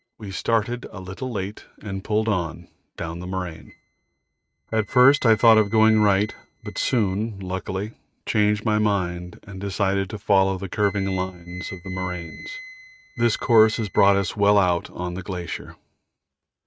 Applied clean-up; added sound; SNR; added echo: neural mask model RNNoise.